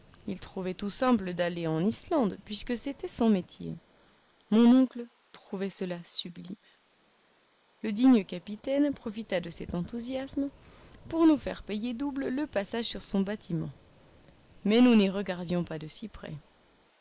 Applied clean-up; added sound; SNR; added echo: neural mask model Resemble Enhance denoiser.